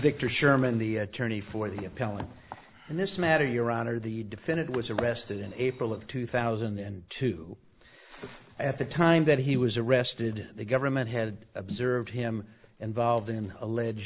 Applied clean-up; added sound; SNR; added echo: none; Snare drum; 18 dB; none.